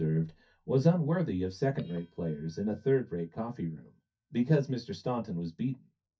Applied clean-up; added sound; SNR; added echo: neural mask model DeepFilterNet 3.